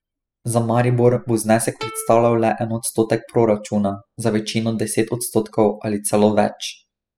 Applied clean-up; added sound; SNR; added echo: classical method spectral subtraction.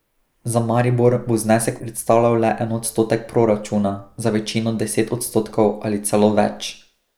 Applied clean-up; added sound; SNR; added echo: neural mask model Resemble Enhance denoiser.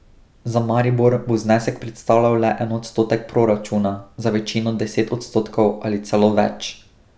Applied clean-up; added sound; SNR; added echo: none; none; none; none.